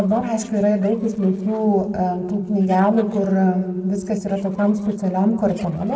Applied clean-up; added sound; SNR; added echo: neural separator model SepFormer DNS4.